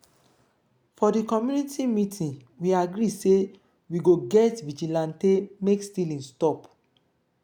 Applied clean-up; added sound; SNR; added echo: none; none; none; none.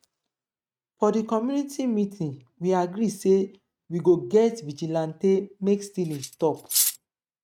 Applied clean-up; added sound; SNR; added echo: neural mask model RNNoise.